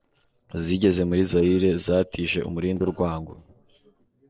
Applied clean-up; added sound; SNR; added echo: neural separator model SepFormer DNS4.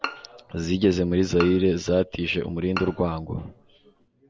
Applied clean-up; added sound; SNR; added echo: none; Bowed string instrument; 14 dB; none.